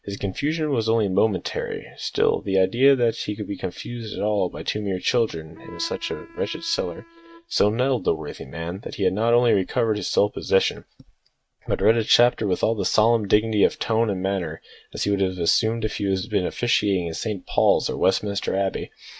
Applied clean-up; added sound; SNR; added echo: neural mask model RNNoise.